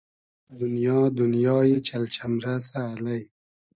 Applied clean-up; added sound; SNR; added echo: neural mask model DeepFilterNet 3.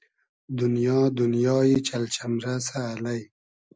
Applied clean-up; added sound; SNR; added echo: none; none; none; none.